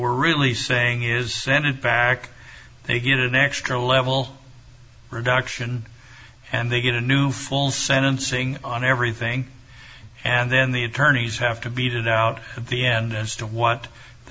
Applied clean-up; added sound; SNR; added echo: none; none; none; none.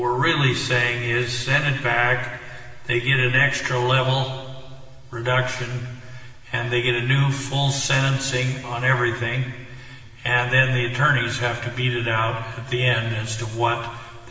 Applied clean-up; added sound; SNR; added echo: none; none; none; reverberation time 2.2 s.